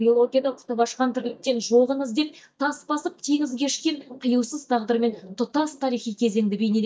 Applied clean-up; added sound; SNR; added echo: neural mask model DeepFilterNet 3.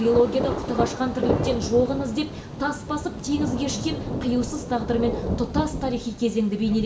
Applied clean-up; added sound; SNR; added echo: none; Thunder; 4 dB; reverberation time 0.4 s.